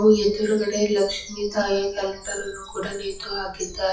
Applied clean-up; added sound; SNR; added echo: classical method WPE with log-MMSE.